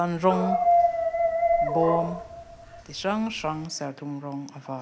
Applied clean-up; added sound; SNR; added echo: none; Dog; -3 dB; none.